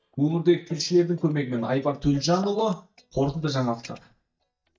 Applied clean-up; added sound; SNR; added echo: neural mask model DeepFilterNet 3.